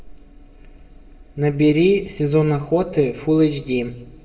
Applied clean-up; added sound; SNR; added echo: none; none; none; reverberation time 0.9 s.